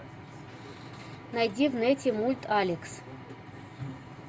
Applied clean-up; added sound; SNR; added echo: none; none; none; none.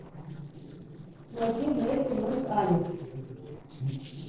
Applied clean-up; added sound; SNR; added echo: neural separator model SepFormer DNS4.